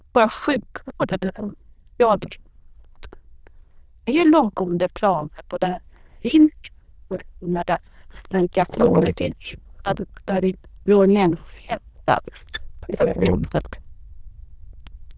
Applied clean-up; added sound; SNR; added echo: neural diffusion model UNIVERSE++.